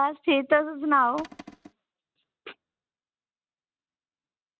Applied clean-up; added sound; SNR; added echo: neural mask model RNNoise.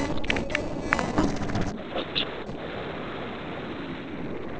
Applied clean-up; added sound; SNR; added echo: neural separator model SepFormer DNS4.